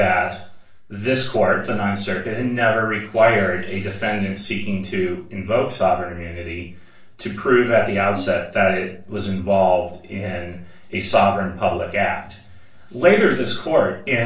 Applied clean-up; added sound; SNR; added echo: neural separator model SepFormer DNS4.